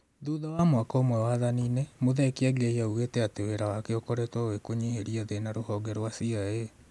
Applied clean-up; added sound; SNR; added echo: none; none; none; none.